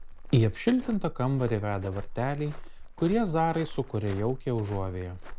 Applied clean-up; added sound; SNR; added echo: none; Walk, footsteps; 11 dB; none.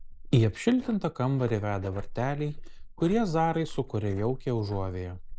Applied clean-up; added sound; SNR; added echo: neural mask model Resemble Enhance denoiser.